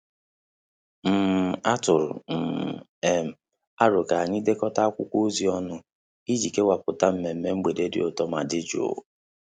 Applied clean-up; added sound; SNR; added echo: none; none; none; none.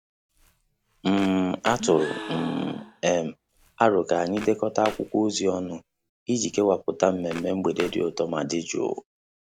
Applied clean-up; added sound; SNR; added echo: none; Walk, footsteps + Gasp; 15 dB; none.